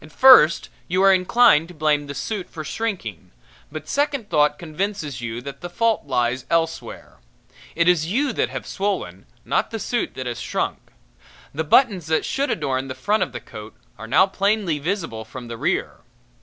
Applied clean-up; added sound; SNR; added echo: none; none; none; none.